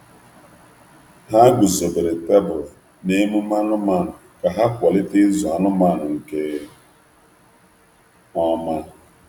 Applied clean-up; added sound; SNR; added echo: none; none; none; none.